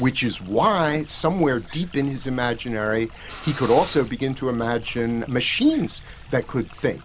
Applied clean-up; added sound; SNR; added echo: none; Stream + Drill; 17 dB; none.